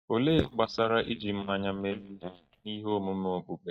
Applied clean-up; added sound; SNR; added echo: neural mask model DeepFilterNet 3.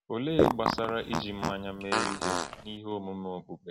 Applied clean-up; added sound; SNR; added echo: none; Fart; -4 dB; none.